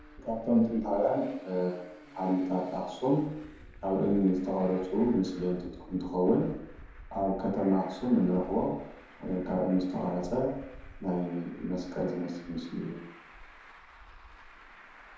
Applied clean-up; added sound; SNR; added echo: none; Traffic noise, roadway noise; 19 dB; reverberation time 0.9 s.